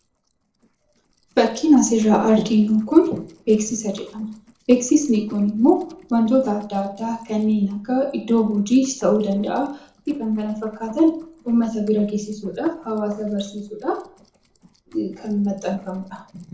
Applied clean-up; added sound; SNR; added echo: neural separator model SepFormer DNS4.